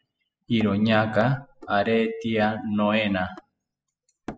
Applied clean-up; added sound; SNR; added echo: classical method spectral subtraction.